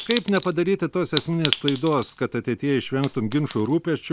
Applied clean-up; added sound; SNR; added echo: none; Chink, clink; 10 dB; none.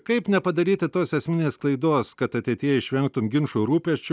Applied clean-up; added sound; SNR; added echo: none; none; none; none.